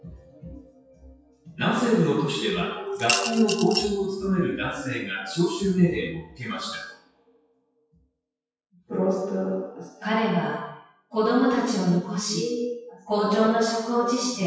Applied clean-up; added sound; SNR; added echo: classical method WPE with log-MMSE.